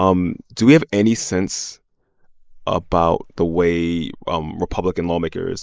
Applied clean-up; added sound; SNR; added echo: neural mask model Resemble Enhance denoiser.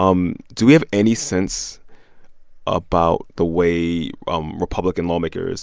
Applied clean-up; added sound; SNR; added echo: none; none; none; none.